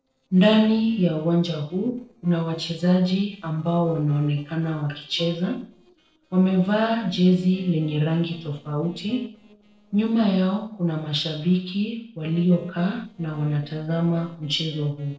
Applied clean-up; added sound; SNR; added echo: neural separator model SepFormer DNS4.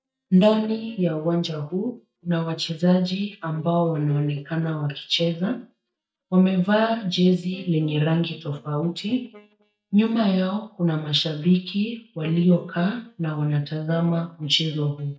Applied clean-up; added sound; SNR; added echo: neural mask model DeepFilterNet 3.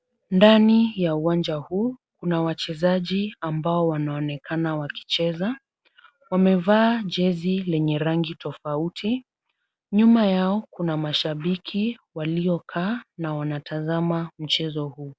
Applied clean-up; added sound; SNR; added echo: none; none; none; none.